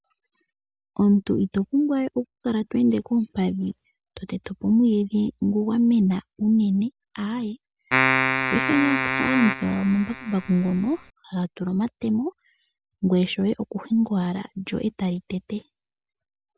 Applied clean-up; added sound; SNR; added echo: none; Keyboard (musical); 1 dB; none.